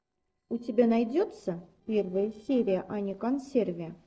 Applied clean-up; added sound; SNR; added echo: neural separator model SepFormer DNS4.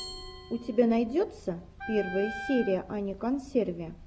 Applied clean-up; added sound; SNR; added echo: none; Glass + Wind instrument, woodwind instrument; 14 dB; none.